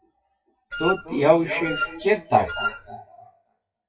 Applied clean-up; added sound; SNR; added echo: classical method WPE with log-MMSE.